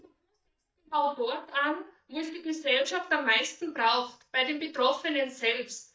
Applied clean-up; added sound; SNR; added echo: neural mask model DeepFilterNet 3.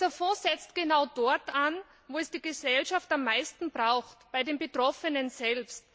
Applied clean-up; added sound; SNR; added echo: none; none; none; none.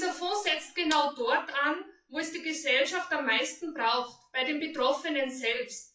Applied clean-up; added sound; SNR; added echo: classical method WPE with log-MMSE.